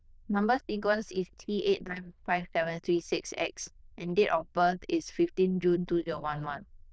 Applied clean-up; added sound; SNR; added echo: neural diffusion model UNIVERSE++.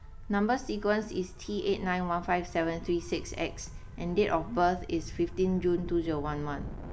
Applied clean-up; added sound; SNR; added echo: none; Gull, seagull / Waves, surf / Siren; 13 dB; none.